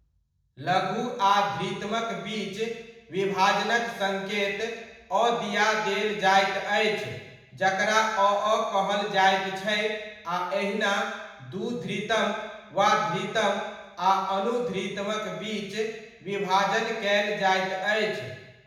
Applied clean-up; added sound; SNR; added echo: none; none; none; reverberation time 1.0 s.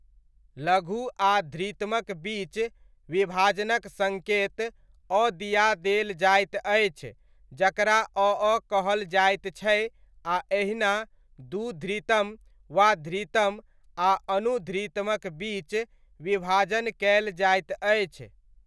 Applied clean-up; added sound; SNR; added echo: none; none; none; none.